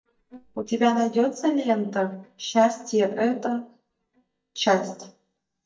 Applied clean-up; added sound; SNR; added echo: neural mask model DeepFilterNet 3.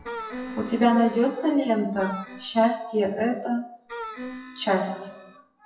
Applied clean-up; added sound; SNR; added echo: classical method WPE with log-MMSE.